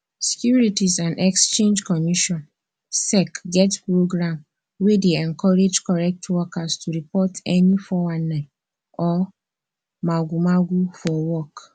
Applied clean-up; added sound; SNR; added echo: none; none; none; none.